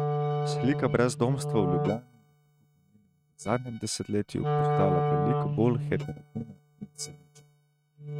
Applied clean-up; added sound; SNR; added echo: neural mask model RNNoise.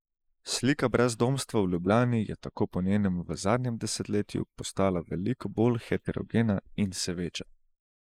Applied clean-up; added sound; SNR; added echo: neural mask model Resemble Enhance denoiser.